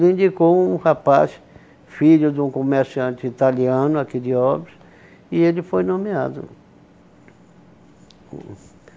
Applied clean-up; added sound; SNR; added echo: none; none; none; none.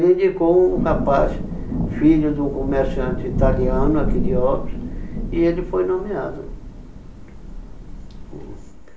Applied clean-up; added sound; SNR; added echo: none; Thunder / Rain; 3 dB; reverberation time 0.3 s.